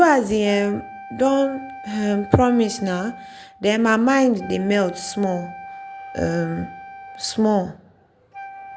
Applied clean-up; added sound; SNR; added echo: none; Wind instrument, woodwind instrument; 17 dB; none.